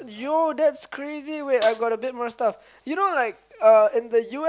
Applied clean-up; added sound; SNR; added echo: none; Snare drum; 20 dB; none.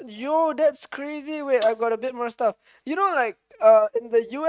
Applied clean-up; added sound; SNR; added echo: neural mask model RNNoise.